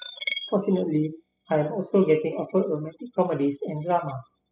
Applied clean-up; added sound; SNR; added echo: classical method spectral subtraction.